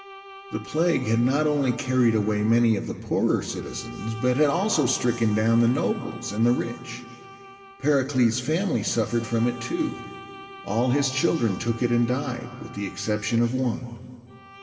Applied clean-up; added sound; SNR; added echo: none; Bowed string instrument; 19 dB; reverberation time 2.2 s.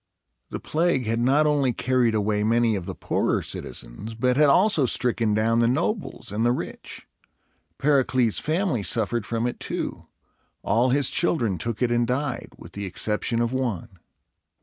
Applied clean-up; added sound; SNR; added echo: none; none; none; none.